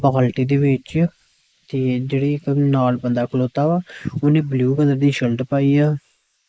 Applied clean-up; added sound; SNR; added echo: neural mask model Resemble Enhance denoiser.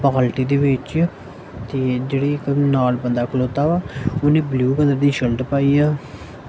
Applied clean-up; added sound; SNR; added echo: none; none; none; none.